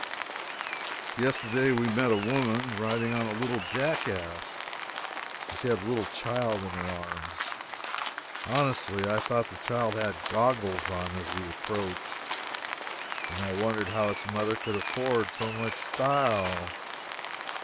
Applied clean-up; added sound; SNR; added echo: none; Rain; 5 dB; none.